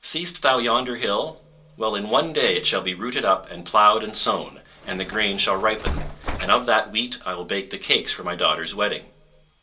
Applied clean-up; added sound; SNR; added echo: none; Bus; 7 dB; reverberation time 0.2 s.